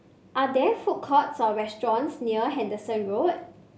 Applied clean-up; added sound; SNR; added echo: none; none; none; none.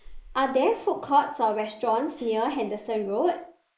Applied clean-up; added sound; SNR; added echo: neural mask model Resemble Enhance denoiser.